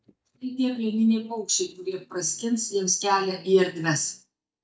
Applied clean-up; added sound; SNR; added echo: neural mask model DeepFilterNet 3.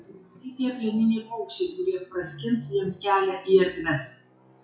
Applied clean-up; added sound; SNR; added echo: classical method WPE with log-MMSE.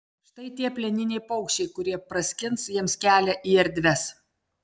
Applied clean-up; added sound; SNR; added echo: none; none; none; none.